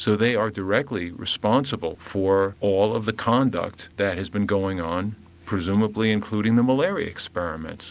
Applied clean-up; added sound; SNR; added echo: none; none; none; none.